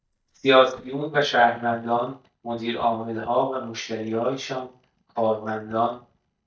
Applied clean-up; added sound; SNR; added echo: neural mask model DeepFilterNet 3.